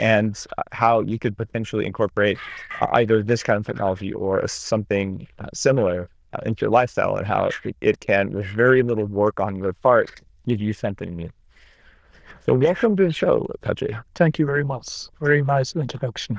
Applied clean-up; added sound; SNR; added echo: neural diffusion model UNIVERSE++.